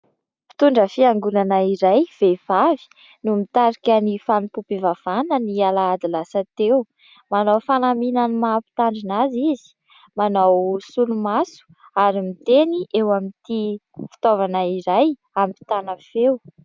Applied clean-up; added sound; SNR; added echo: none; none; none; none.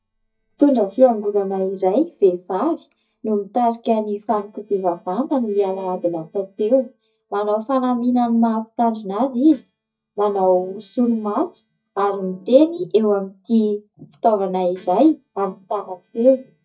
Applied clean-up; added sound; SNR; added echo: neural mask model DeepFilterNet 3.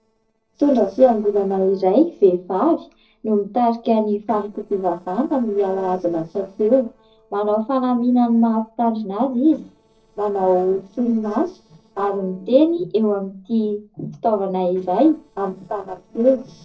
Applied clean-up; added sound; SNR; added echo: neural separator model SepFormer DNS4.